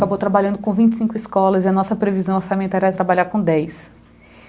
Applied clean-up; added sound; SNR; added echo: none; none; none; none.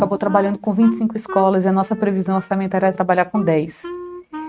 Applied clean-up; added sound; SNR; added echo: neural mask model RNNoise.